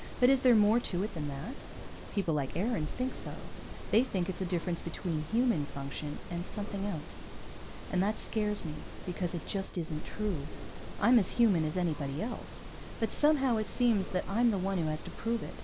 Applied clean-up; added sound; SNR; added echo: none; Insect; 6 dB; none.